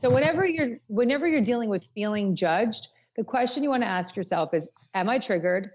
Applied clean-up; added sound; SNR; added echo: none; none; none; none.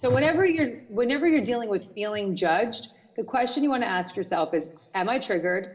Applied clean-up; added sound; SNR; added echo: none; none; none; reverberation time 0.7 s.